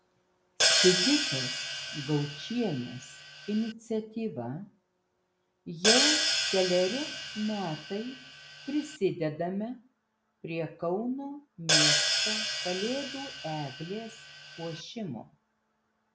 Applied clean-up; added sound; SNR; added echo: none; Hi-hat; -3 dB; none.